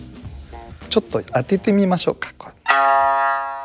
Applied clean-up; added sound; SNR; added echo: none; none; none; none.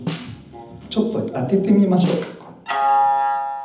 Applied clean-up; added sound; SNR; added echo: none; Snare drum; 14 dB; reverberation time 0.8 s.